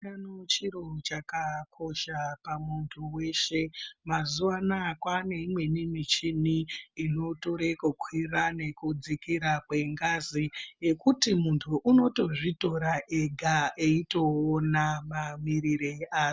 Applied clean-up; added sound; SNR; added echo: none; none; none; none.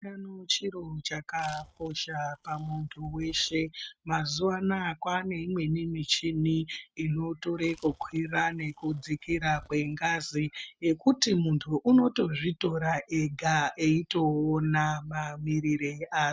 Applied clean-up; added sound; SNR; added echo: neural mask model RNNoise.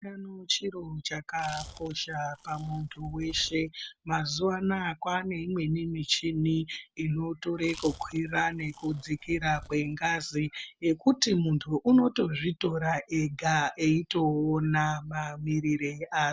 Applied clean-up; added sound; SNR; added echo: none; Chewing, mastication; 18 dB; none.